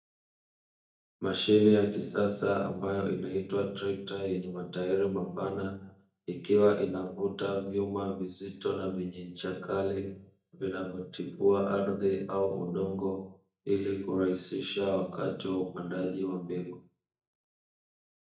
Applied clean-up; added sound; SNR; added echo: neural mask model DeepFilterNet 3.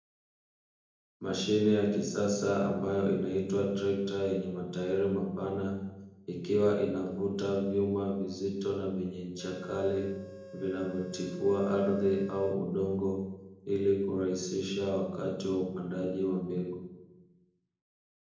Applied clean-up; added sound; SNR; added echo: neural separator model SepFormer DNS4.